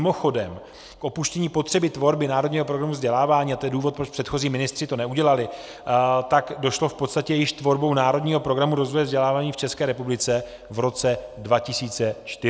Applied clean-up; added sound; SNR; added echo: none; none; none; none.